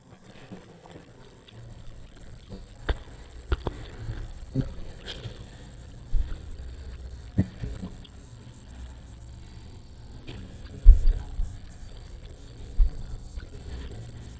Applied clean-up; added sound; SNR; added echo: neural mask model DeepFilterNet 3.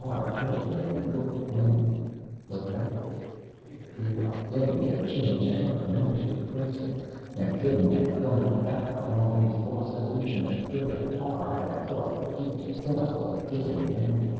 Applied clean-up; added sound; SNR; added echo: neural separator model SepFormer DNS4.